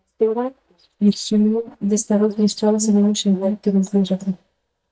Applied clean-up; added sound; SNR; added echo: neural mask model DeepFilterNet 3.